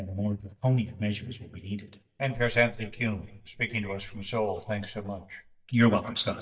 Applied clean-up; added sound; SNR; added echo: neural mask model DeepFilterNet 3.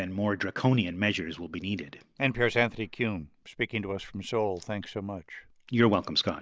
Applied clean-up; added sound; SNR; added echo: none; none; none; none.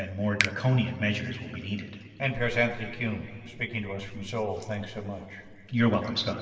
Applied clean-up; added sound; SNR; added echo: none; Finger snapping; 8 dB; reverberation time 2.6 s.